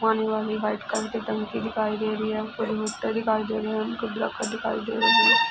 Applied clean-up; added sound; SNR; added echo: none; Dog + Tambourine; 17 dB; none.